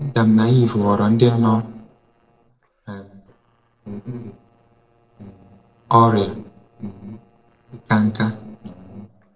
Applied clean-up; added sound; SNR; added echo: neural separator model SepFormer DNS4.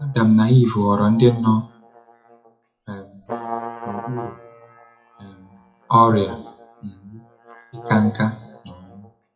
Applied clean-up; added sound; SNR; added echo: classical method WPE with log-MMSE.